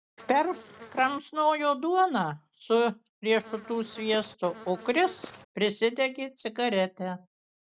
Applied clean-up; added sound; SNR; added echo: none; Buzz; 18 dB; none.